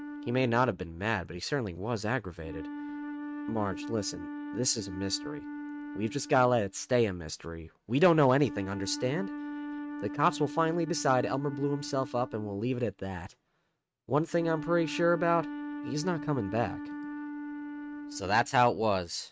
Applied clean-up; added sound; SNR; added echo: neural mask model RNNoise.